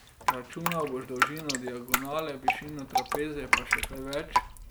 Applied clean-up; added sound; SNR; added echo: none; Drip; -5 dB; none.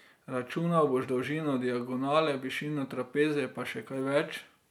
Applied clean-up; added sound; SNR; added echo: none; none; none; none.